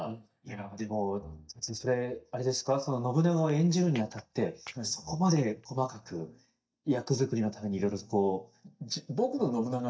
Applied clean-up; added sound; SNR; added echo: neural mask model DeepFilterNet 3.